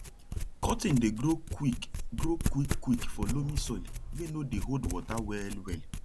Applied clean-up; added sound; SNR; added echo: none; Domestic sounds, home sounds; 1 dB; none.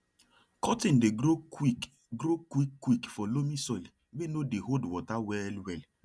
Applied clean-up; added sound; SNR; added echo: none; none; none; none.